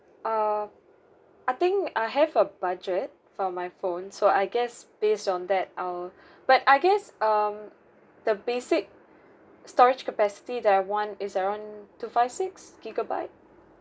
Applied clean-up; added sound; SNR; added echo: none; none; none; none.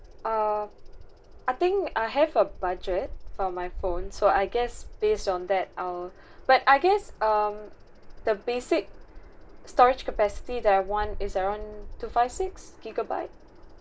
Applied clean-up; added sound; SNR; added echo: none; Bird vocalization, bird call, bird song; 12 dB; none.